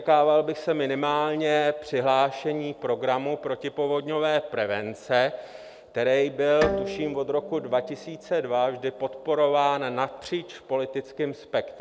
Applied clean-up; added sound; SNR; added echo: none; Bowed string instrument; 11 dB; none.